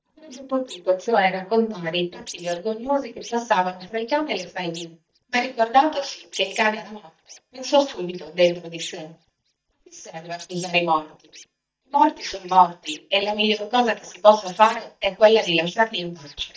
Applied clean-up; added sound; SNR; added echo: neural mask model DeepFilterNet 3.